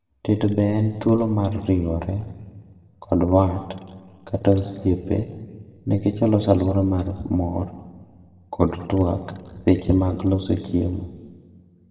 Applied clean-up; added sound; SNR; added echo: none; none; none; reverberation time 1.3 s.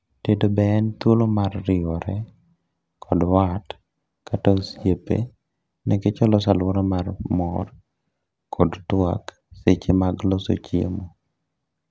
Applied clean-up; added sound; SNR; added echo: none; none; none; none.